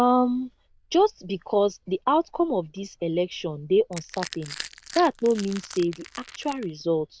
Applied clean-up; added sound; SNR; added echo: neural diffusion model UNIVERSE++.